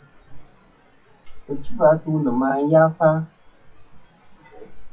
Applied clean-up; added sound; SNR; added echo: classical method WPE with log-MMSE.